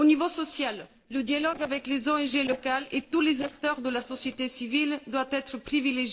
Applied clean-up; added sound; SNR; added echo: neural separator model SepFormer DNS4.